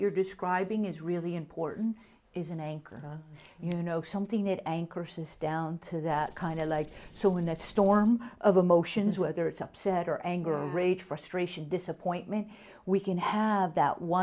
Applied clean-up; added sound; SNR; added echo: none; Writing; 20 dB; none.